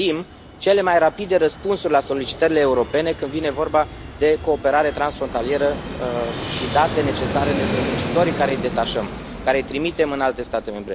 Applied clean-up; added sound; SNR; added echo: none; Fixed-wing aircraft, airplane; 8 dB; none.